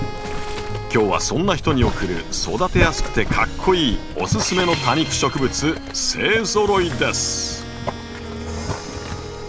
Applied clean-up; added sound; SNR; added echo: none; Boiling; 6 dB; none.